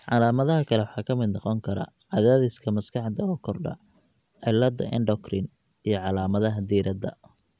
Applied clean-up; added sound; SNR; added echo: none; none; none; none.